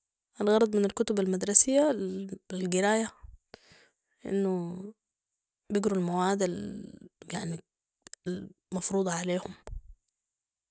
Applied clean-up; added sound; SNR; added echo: none; none; none; none.